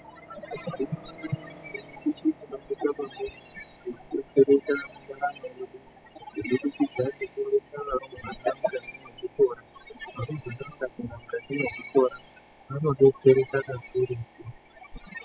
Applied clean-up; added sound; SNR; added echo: classical method spectral subtraction.